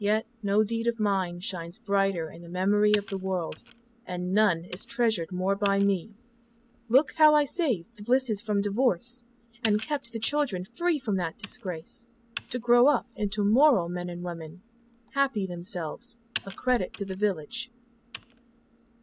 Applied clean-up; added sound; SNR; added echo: none; Computer keyboard; 19 dB; none.